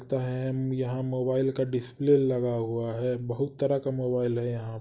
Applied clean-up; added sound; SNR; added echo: none; none; none; none.